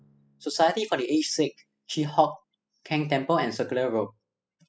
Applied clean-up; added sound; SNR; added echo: classical method spectral subtraction.